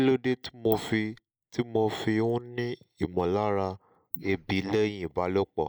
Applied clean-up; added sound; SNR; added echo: neural mask model Resemble Enhance denoiser.